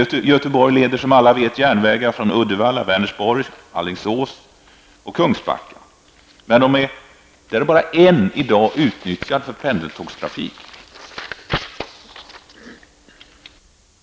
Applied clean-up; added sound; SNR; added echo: none; none; none; none.